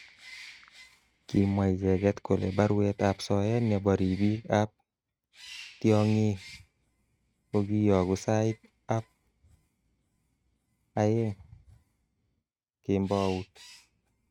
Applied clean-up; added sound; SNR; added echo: neural mask model RNNoise.